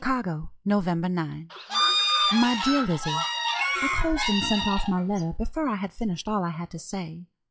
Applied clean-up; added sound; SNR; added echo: classical method log-MMSE.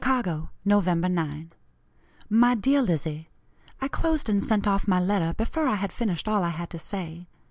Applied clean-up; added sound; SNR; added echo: none; none; none; none.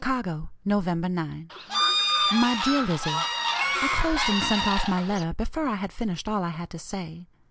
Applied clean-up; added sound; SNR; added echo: none; Bird / Fowl; -1 dB; none.